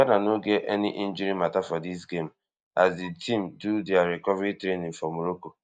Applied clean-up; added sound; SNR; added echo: neural mask model DeepFilterNet 3.